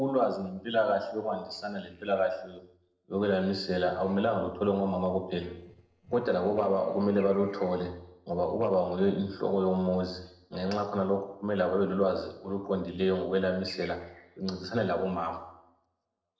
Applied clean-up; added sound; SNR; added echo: neural separator model SepFormer DNS4.